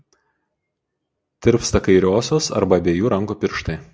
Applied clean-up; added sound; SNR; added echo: none; none; none; none.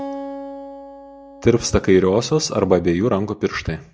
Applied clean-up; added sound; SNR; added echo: none; Acoustic guitar; 17 dB; none.